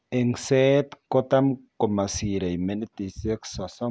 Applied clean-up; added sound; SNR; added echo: none; none; none; none.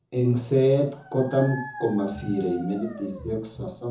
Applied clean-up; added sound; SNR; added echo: none; Dog; 17 dB; reverberation time 0.5 s.